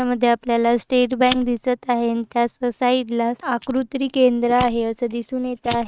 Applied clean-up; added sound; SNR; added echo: neural mask model RNNoise.